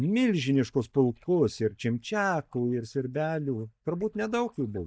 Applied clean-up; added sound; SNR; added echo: neural mask model DeepFilterNet 3.